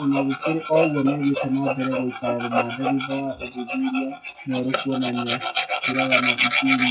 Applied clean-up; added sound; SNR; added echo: classical method WPE with log-MMSE.